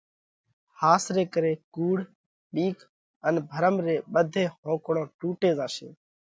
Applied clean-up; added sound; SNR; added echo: none; none; none; none.